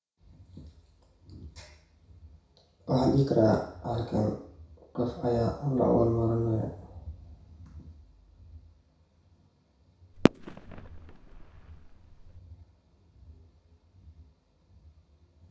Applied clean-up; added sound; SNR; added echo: none; Fireworks; 0 dB; reverberation time 0.6 s.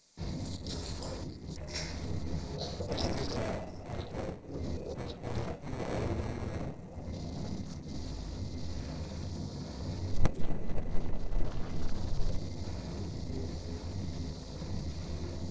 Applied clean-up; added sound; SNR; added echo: neural separator model SepFormer DNS4.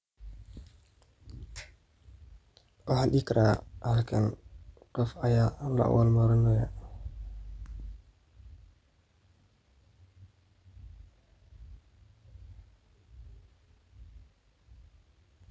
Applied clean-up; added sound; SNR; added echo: none; none; none; none.